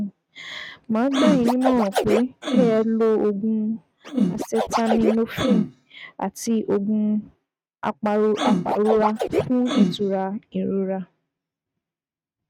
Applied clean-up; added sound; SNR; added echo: neural mask model RNNoise.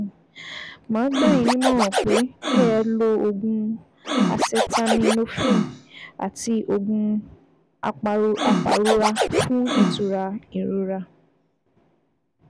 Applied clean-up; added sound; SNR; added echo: none; Scratching (performance technique); 0 dB; none.